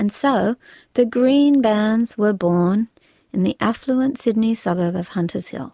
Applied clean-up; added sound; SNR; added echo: none; none; none; none.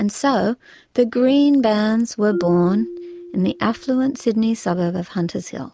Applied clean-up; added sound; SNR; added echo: none; Marimba, xylophone; 15 dB; none.